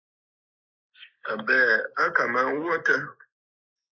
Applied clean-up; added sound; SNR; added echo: neural mask model Resemble Enhance denoiser.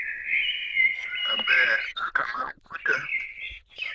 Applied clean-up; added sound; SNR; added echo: neural diffusion model UNIVERSE++.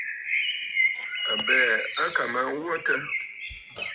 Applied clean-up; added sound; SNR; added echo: none; Bird; 0 dB; none.